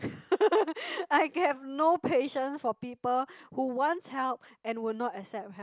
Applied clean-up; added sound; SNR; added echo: none; none; none; none.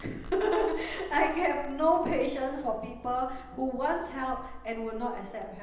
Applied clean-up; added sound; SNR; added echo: none; Domestic sounds, home sounds; 13 dB; reverberation time 0.9 s.